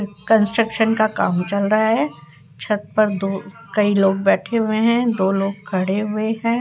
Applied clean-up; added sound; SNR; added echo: none; none; none; none.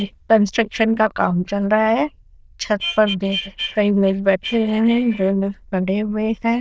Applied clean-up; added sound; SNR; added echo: neural diffusion model UNIVERSE++.